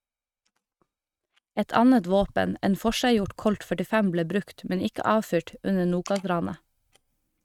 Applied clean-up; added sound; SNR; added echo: neural mask model RNNoise.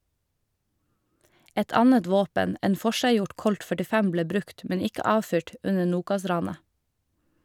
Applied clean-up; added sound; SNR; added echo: none; none; none; none.